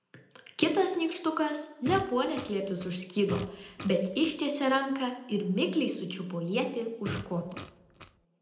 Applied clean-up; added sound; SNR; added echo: none; Fart; 11 dB; reverberation time 0.7 s.